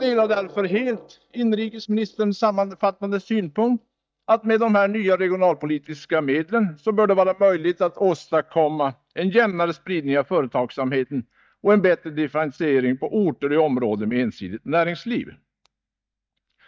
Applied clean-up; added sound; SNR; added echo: neural mask model DeepFilterNet 3.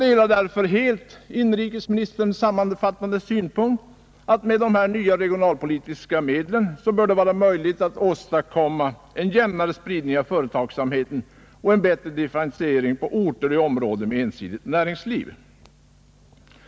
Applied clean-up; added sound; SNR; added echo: none; none; none; none.